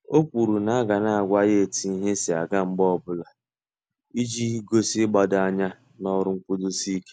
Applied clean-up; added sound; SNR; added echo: none; none; none; none.